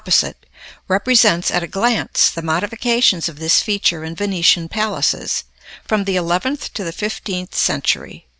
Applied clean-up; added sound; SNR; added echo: none; none; none; none.